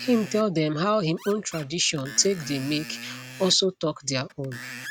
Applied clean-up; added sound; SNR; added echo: none; Screech; 16 dB; none.